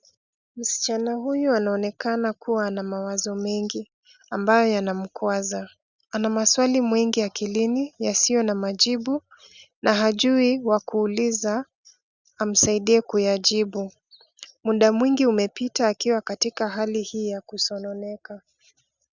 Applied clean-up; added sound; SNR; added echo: none; none; none; none.